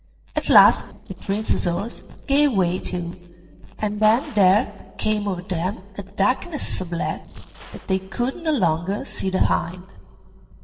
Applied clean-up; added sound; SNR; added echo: neural separator model SepFormer DNS4.